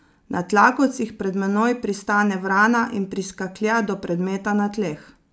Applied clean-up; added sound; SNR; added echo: none; none; none; none.